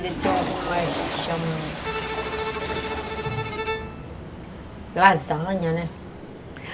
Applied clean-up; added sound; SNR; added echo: none; Toilet flush / Water + Bowed string instrument; 4 dB; none.